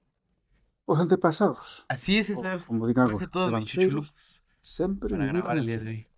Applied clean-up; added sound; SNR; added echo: neural mask model DeepFilterNet 3.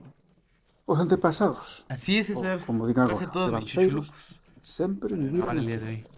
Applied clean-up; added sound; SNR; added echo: neural separator model SepFormer DNS4.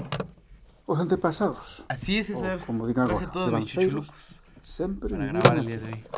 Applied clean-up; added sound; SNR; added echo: none; Telephone; 1 dB; none.